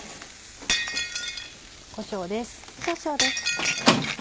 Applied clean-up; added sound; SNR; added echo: none; Squeak + Shatter; -5 dB; none.